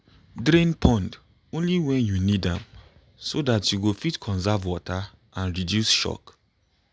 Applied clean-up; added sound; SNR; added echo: none; none; none; none.